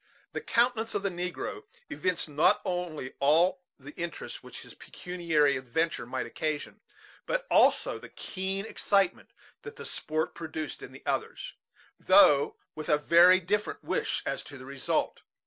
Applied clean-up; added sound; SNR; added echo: none; none; none; none.